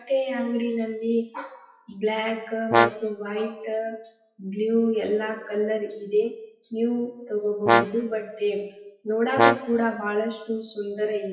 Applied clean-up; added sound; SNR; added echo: classical method WPE with log-MMSE.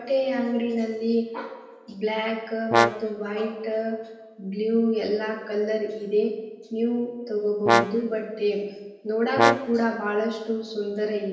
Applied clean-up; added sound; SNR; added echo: none; Brass instrument; -1 dB; reverberation time 1.0 s.